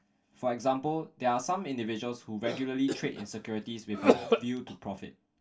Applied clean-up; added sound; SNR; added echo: none; Cough; -2 dB; reverberation time 0.2 s.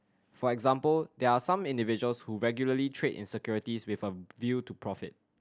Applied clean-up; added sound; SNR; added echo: none; none; none; none.